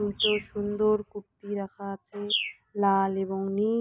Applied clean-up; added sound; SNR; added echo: none; Bird; 8 dB; none.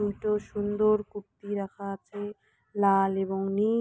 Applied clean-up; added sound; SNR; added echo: none; none; none; none.